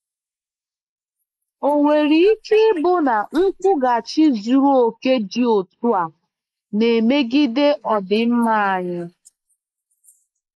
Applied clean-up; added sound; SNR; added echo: neural mask model Resemble Enhance denoiser.